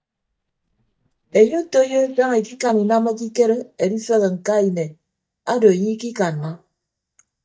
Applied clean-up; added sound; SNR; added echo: neural mask model DeepFilterNet 3.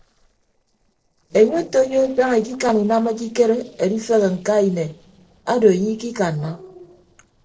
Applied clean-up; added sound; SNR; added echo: neural separator model SepFormer DNS4.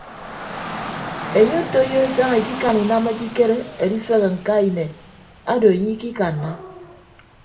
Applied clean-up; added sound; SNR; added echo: none; Rain / Dog; 12 dB; reverberation time 0.4 s.